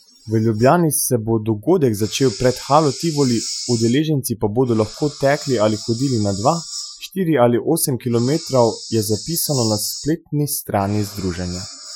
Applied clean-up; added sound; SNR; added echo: classical method Wiener filter.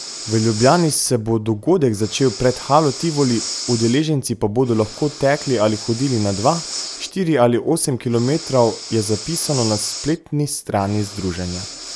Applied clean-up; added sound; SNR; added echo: none; Breathing; 12 dB; none.